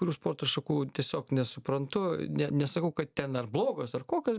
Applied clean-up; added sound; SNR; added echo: none; none; none; none.